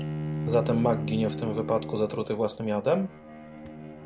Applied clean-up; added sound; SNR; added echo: none; Bowed string instrument; 6 dB; none.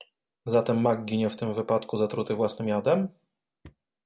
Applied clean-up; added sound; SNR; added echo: none; none; none; none.